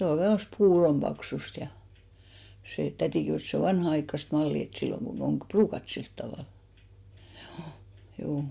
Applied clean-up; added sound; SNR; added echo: none; none; none; none.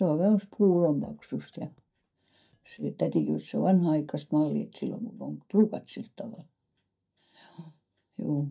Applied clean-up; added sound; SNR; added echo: neural mask model DeepFilterNet 3.